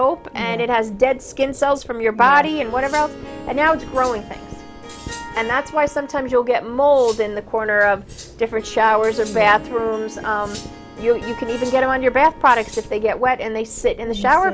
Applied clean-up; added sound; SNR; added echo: none; Cutlery, silverware + Harp; 18 dB; none.